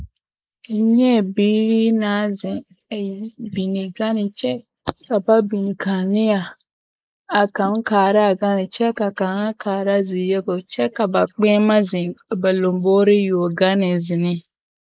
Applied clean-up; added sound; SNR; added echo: neural mask model Resemble Enhance denoiser.